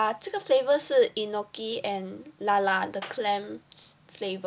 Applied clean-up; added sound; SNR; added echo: none; Clapping; 19 dB; none.